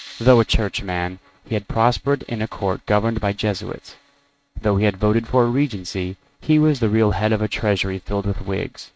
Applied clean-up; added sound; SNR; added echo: neural mask model RNNoise.